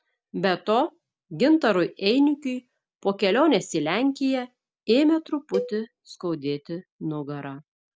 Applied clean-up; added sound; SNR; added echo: none; Cowbell; 12 dB; none.